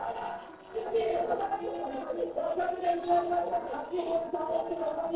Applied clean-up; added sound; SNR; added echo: neural separator model SepFormer DNS4.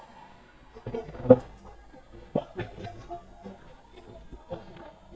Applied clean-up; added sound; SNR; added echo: neural mask model DeepFilterNet 3.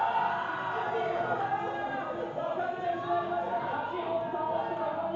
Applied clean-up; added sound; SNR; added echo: none; Chime / Clock; 20 dB; reverberation time 1.0 s.